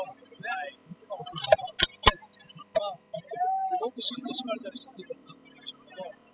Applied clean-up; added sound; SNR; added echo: classical method spectral subtraction.